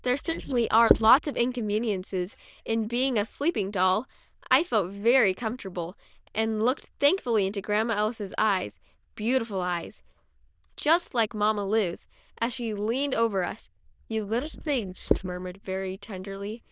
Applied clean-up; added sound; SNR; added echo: neural diffusion model UNIVERSE++.